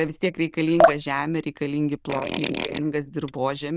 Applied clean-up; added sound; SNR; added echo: neural diffusion model UNIVERSE++.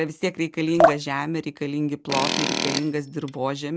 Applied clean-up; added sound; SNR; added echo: none; Drip + Tools; -1 dB; none.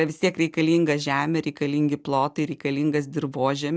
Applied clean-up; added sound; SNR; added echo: none; none; none; none.